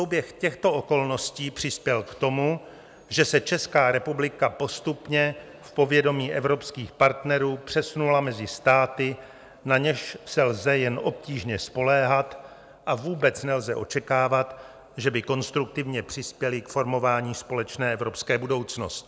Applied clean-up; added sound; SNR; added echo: none; none; none; none.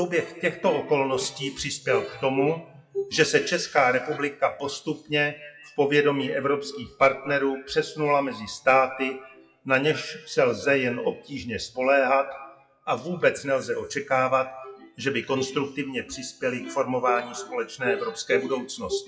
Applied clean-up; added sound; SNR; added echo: classical method WPE with log-MMSE.